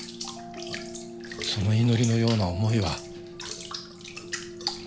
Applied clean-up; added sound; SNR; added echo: none; Bathtub (filling or washing) / Water; 11 dB; none.